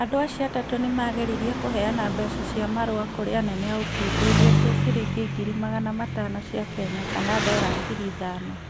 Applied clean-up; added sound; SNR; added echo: none; Engine; -1 dB; none.